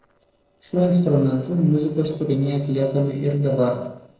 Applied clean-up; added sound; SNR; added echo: neural separator model SepFormer DNS4.